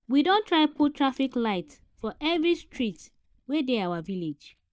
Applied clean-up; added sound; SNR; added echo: neural mask model DeepFilterNet 3.